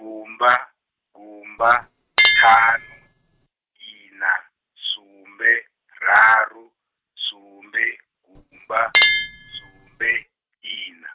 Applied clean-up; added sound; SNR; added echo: neural mask model RNNoise.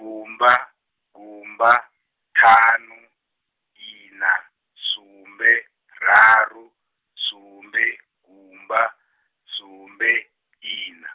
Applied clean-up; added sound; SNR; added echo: none; none; none; none.